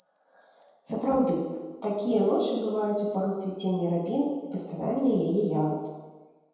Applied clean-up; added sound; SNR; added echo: none; Chime; 17 dB; reverberation time 1.1 s.